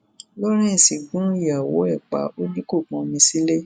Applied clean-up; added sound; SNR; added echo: none; none; none; none.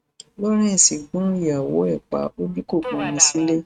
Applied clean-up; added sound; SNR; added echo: neural mask model RNNoise.